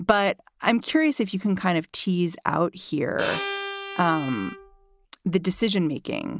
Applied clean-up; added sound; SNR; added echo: none; Bowed string instrument; 9 dB; none.